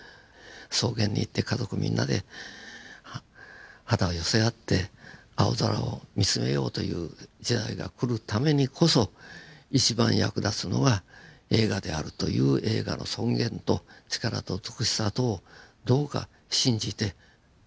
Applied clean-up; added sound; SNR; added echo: none; none; none; none.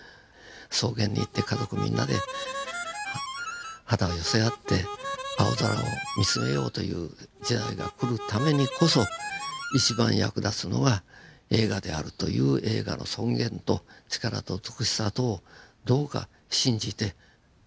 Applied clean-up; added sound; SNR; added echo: none; Harmonica; 8 dB; none.